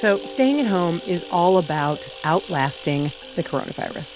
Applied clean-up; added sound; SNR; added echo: none; Camera; 19 dB; none.